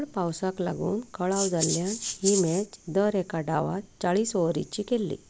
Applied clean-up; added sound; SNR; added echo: neural mask model Resemble Enhance denoiser.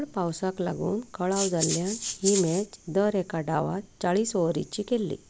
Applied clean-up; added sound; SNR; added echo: none; Rattle (instrument); 4 dB; none.